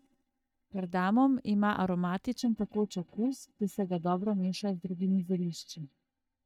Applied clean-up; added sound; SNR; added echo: neural mask model DeepFilterNet 3.